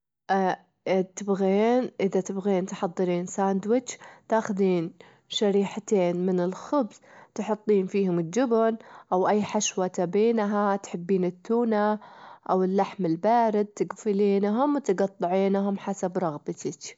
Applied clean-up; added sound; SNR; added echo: none; none; none; none.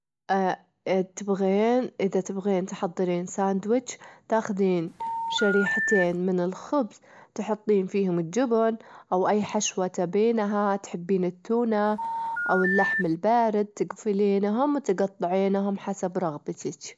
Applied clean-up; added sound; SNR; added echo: none; Telephone; 3 dB; none.